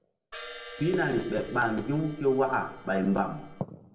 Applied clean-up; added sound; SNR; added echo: none; Crash cymbal; 16 dB; reverberation time 0.7 s.